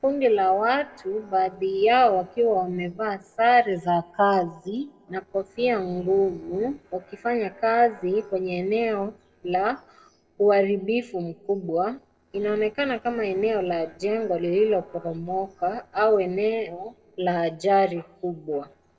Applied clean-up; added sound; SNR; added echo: neural separator model SepFormer DNS4.